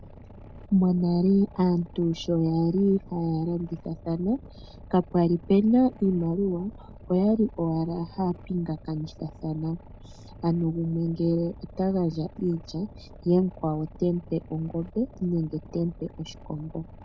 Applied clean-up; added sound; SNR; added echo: none; Boat, Water vehicle; 18 dB; none.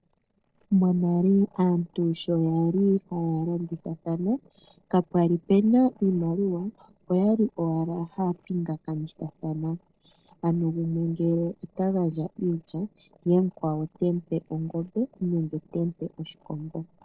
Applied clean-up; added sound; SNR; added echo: neural separator model SepFormer DNS4.